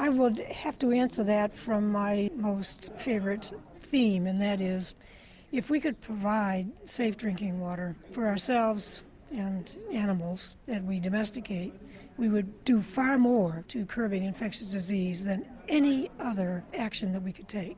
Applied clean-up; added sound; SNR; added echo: none; none; none; none.